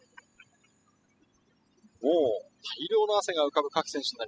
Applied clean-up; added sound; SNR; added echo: classical method spectral subtraction.